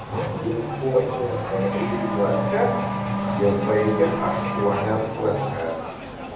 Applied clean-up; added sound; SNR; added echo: none; Race car, auto racing / Accelerating, revving, vroom; 1 dB; reverberation time 0.8 s.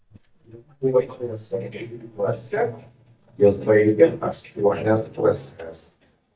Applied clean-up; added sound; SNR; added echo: neural mask model DeepFilterNet 3.